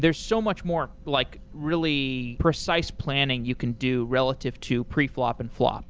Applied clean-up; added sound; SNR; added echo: none; none; none; none.